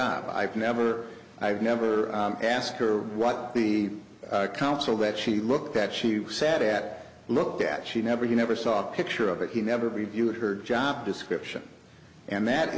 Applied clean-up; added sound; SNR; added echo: none; none; none; none.